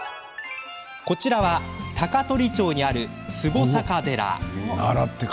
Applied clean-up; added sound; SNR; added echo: none; none; none; none.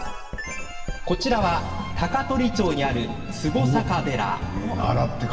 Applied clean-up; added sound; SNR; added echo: none; Writing; 9 dB; reverberation time 2.6 s.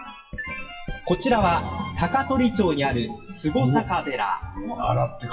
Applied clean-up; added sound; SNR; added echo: classical method WPE with log-MMSE.